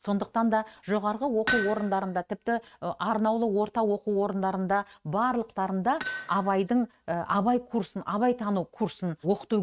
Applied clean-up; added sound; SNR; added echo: neural mask model RNNoise.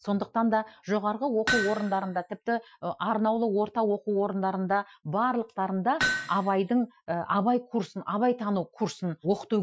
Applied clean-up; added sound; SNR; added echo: classical method Wiener filter.